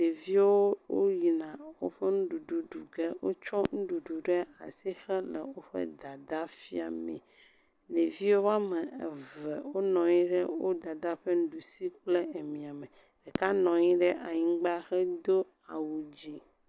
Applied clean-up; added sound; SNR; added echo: none; Fireworks; 15 dB; none.